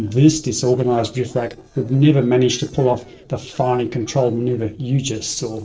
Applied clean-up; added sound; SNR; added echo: neural separator model SepFormer DNS4.